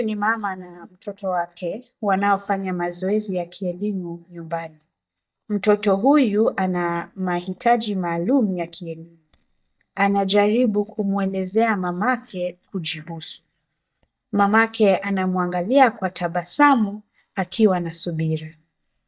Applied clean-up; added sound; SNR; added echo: neural mask model DeepFilterNet 3.